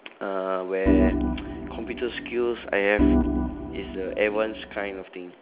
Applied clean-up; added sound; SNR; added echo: none; Organ; -2 dB; none.